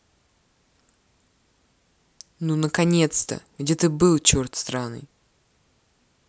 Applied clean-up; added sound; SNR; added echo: none; none; none; none.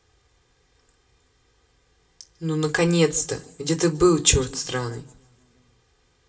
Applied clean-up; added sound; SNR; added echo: none; none; none; reverberation time 0.8 s.